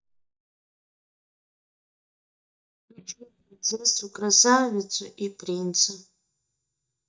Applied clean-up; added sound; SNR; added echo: neural mask model DeepFilterNet 3.